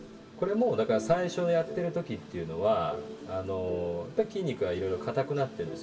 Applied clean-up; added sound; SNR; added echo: none; Train; 20 dB; reverberation time 0.1 s.